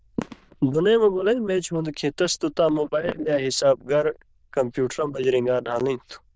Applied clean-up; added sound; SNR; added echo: neural diffusion model UNIVERSE++.